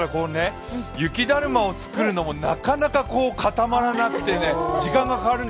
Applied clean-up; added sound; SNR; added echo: none; none; none; none.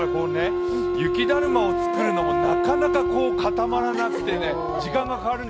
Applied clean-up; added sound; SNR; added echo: none; Wind instrument, woodwind instrument; -2 dB; none.